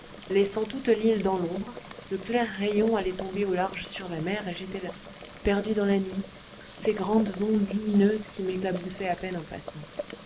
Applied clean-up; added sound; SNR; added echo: none; Boiling; 14 dB; none.